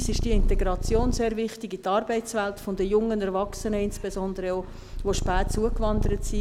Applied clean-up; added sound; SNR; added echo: none; Purr; 1 dB; none.